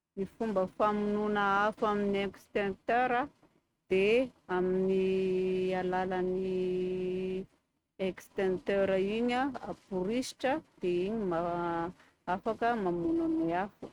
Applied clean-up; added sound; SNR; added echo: neural mask model RNNoise.